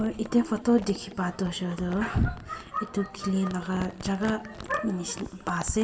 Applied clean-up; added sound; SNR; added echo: none; Crumpling, crinkling; 16 dB; reverberation time 1.3 s.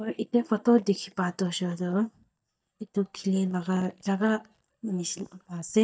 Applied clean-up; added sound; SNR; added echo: neural mask model DeepFilterNet 3.